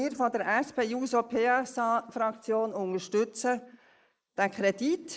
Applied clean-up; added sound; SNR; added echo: neural mask model Resemble Enhance denoiser.